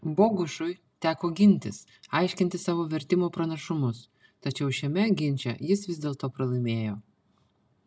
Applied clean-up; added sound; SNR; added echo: none; none; none; none.